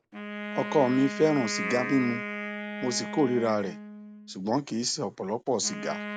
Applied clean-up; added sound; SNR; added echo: none; Wind instrument, woodwind instrument; 8 dB; none.